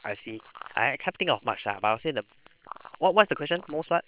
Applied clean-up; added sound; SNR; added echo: neural separator model SepFormer WHAM!.